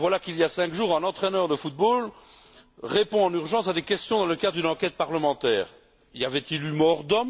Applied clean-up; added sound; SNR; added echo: none; none; none; none.